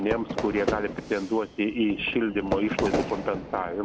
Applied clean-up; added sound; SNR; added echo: none; Fire / Fireworks; 5 dB; none.